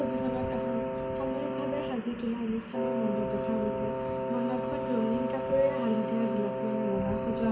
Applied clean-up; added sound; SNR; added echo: none; Wind instrument, woodwind instrument; 1 dB; reverberation time 0.6 s.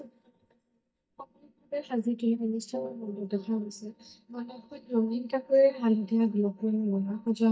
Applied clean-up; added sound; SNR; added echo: neural mask model DeepFilterNet 3.